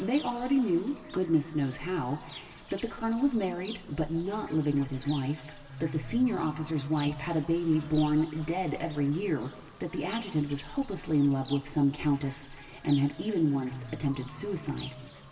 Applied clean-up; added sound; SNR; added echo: none; Bird / Fowl; 17 dB; reverberation time 1.3 s.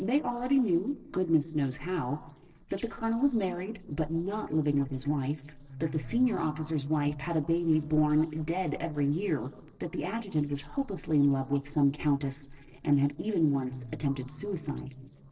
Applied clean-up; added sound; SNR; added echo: neural separator model SepFormer DNS4.